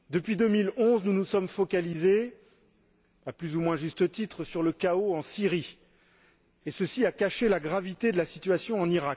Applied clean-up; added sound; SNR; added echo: none; none; none; none.